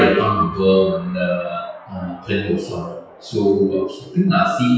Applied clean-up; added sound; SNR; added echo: classical method WPE with log-MMSE.